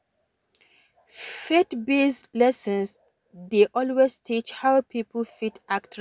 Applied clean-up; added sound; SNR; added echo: none; none; none; none.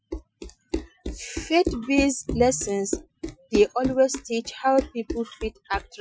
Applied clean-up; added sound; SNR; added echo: classical method Wiener filter.